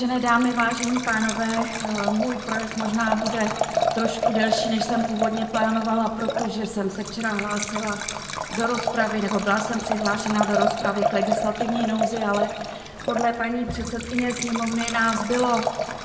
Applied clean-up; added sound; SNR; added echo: none; Liquid; 3 dB; reverberation time 1.7 s.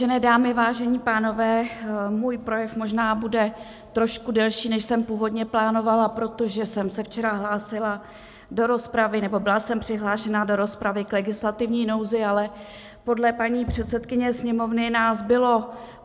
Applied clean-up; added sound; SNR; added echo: none; none; none; none.